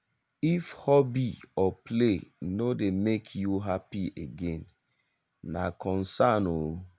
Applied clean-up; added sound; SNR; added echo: none; none; none; none.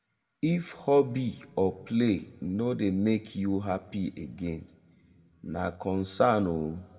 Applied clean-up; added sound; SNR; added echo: none; none; none; reverberation time 2.2 s.